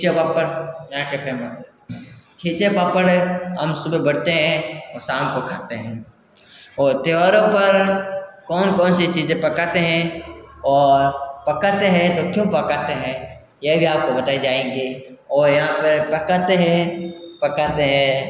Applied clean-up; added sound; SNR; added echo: none; none; none; none.